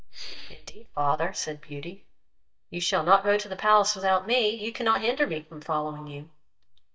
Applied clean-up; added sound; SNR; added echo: neural mask model DeepFilterNet 3.